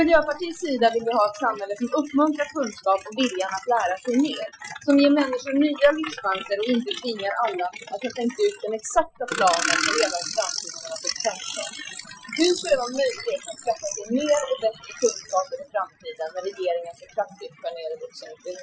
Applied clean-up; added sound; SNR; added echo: classical method Wiener filter.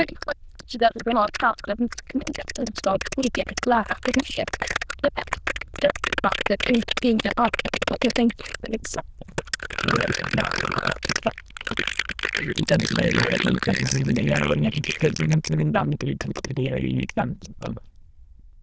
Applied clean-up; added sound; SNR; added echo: neural diffusion model UNIVERSE++.